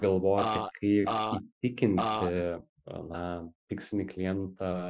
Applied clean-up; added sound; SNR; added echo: classical method Wiener filter.